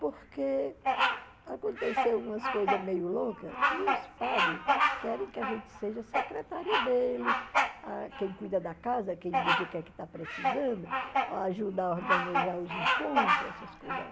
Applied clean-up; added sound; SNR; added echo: none; Bird vocalization, bird call, bird song; -2 dB; none.